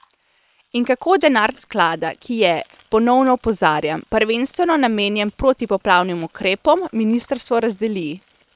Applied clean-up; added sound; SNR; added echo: neural separator model SepFormer WHAM!.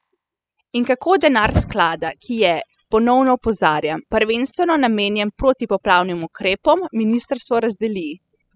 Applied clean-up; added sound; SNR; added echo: classical method spectral subtraction.